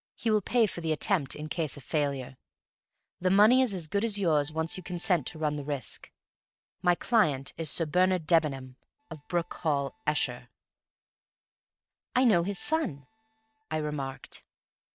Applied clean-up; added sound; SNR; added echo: neural separator model SepFormer DNS4.